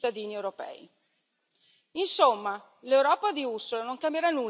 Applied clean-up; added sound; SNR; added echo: none; none; none; none.